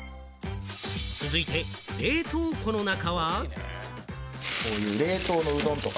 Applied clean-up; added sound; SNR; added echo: none; none; none; none.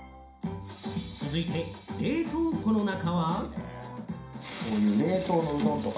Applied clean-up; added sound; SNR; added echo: none; none; none; reverberation time 0.5 s.